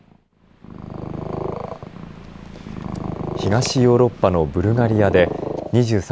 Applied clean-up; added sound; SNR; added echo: none; Purr; 9 dB; none.